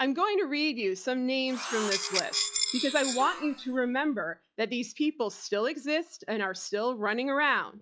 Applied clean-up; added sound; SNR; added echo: classical method log-MMSE.